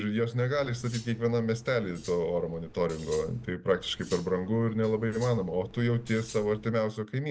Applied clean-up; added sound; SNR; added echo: none; Cutlery, silverware; 19 dB; none.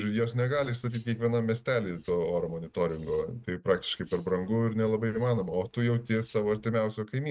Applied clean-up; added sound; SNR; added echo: neural mask model RNNoise.